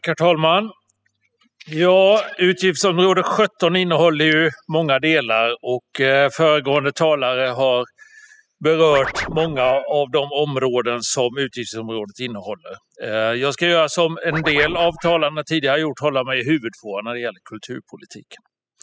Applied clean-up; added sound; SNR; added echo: classical method spectral subtraction.